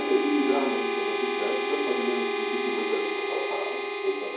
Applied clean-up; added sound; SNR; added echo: none; Harmonica; -2 dB; reverberation time 0.9 s.